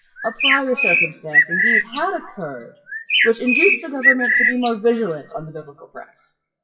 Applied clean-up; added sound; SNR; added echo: classical method WPE with log-MMSE.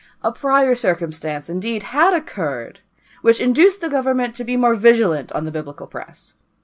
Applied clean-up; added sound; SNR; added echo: none; none; none; none.